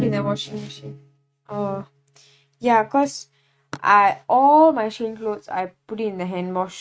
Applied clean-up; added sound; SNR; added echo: neural mask model RNNoise.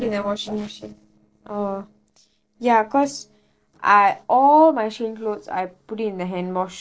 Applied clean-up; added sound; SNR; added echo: neural separator model SepFormer DNS4.